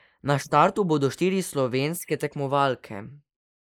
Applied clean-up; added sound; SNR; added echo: neural mask model Resemble Enhance denoiser.